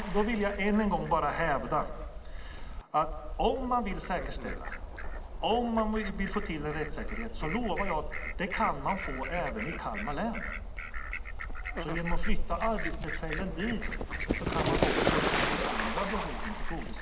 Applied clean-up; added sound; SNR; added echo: none; Fowl; 0 dB; reverberation time 2.5 s.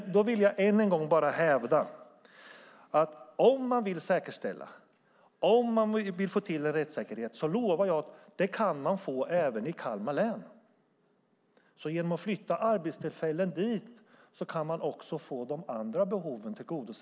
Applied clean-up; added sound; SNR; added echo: none; none; none; none.